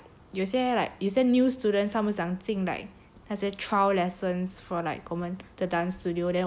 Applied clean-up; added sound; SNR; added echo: none; none; none; none.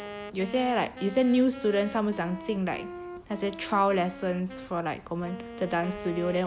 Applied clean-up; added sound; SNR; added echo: none; Wind instrument, woodwind instrument; 13 dB; none.